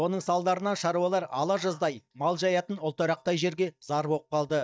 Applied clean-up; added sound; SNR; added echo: neural mask model DeepFilterNet 3.